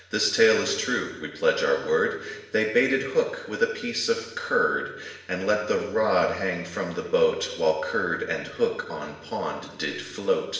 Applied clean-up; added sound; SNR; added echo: none; none; none; reverberation time 0.9 s.